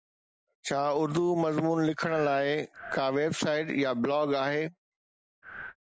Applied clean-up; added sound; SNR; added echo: none; Breathing; 14 dB; none.